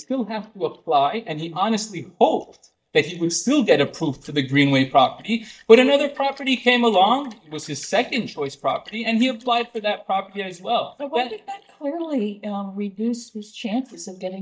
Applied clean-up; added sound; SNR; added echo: neural mask model DeepFilterNet 3.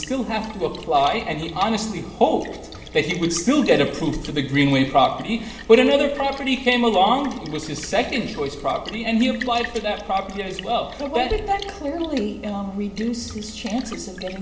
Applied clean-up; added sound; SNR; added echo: none; Splash, splatter; 18 dB; reverberation time 2.0 s.